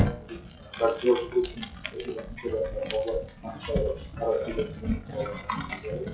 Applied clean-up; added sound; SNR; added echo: classical method WPE with log-MMSE.